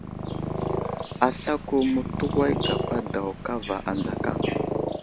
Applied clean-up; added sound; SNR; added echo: none; Purr; 1 dB; none.